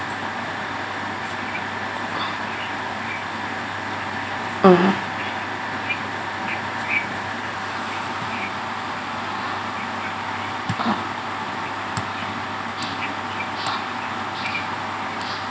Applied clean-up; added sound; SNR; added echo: none; none; none; none.